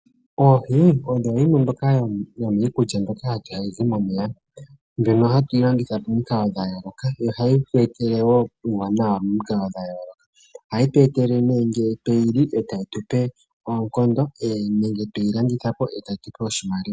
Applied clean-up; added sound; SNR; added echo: none; none; none; none.